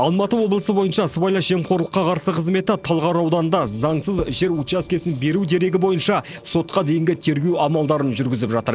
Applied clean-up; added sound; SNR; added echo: neural separator model SepFormer DNS4.